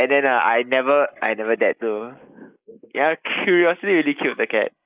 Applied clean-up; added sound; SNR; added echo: neural mask model Resemble Enhance denoiser.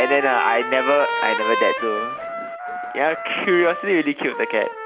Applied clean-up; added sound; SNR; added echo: none; Trumpet; 5 dB; none.